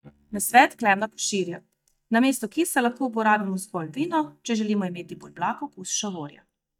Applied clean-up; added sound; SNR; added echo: neural mask model DeepFilterNet 3.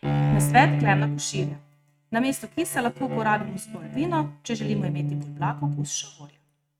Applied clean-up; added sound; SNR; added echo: neural mask model RNNoise.